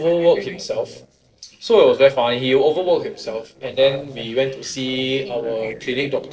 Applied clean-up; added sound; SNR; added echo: neural separator model SepFormer DNS4.